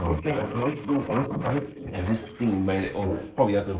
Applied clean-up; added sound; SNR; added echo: neural mask model Resemble Enhance denoiser.